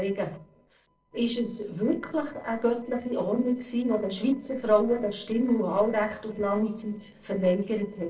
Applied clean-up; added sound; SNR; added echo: neural separator model SepFormer DNS4.